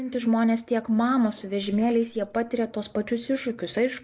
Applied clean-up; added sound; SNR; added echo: neural mask model Resemble Enhance denoiser.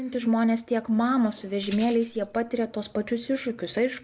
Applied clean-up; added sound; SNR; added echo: none; Tambourine; 2 dB; none.